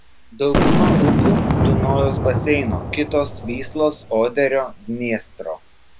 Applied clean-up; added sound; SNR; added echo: none; Boom; -2 dB; none.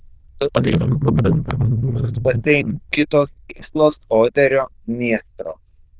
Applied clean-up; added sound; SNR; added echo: neural diffusion model UNIVERSE++.